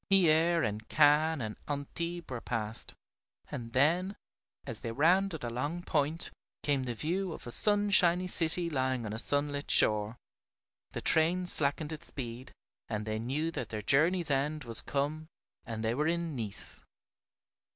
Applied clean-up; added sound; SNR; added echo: none; none; none; none.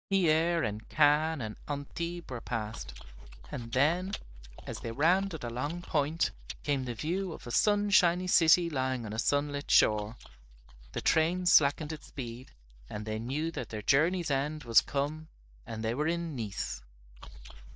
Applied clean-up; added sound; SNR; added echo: neural mask model DeepFilterNet 3.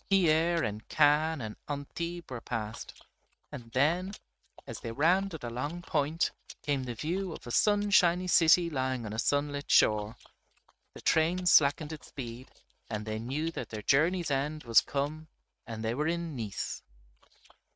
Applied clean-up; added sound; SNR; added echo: neural mask model RNNoise.